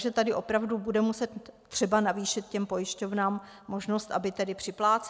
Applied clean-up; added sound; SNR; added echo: none; none; none; none.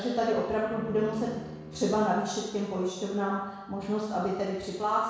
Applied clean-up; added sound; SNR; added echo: none; Bowed string instrument; 16 dB; reverberation time 1.1 s.